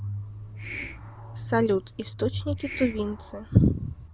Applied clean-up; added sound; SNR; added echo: none; Hiss; 16 dB; none.